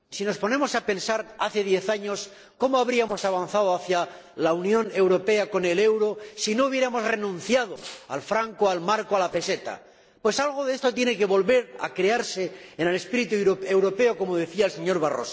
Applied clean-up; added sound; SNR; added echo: neural separator model SepFormer DNS4.